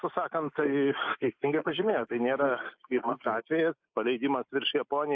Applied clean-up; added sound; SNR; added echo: neural mask model Resemble Enhance denoiser.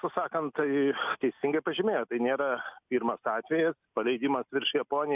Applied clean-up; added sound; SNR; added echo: none; none; none; none.